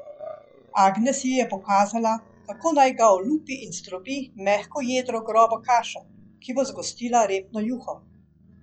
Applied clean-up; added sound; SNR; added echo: classical method log-MMSE.